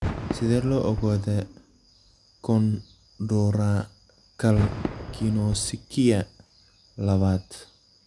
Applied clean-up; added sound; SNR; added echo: none; Fireworks; 11 dB; none.